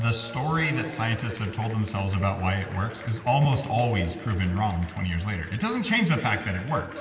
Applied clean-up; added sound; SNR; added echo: none; Applause / Cheering; 20 dB; reverberation time 2.0 s.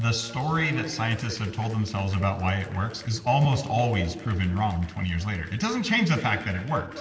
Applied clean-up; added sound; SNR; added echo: neural separator model SepFormer DNS4.